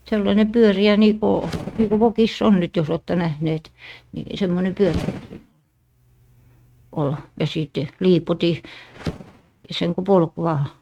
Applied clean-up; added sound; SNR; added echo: neural mask model RNNoise.